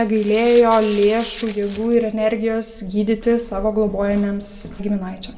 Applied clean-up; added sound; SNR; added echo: none; Rattle (instrument); 18 dB; reverberation time 1.7 s.